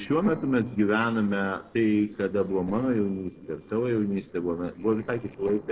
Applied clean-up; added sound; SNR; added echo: neural separator model SepFormer DNS4.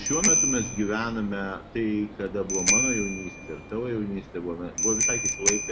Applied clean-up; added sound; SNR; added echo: none; Bicycle bell; -1 dB; none.